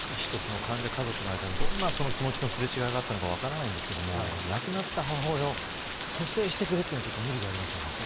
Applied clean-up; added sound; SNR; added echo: none; Rain; -1 dB; none.